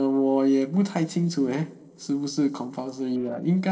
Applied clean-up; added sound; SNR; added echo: neural separator model SepFormer DNS4.